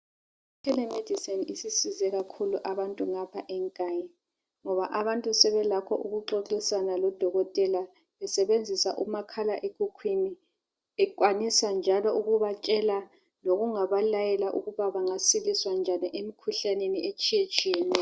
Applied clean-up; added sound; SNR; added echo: none; none; none; none.